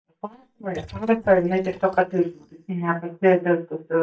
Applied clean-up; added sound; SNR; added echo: neural mask model DeepFilterNet 3.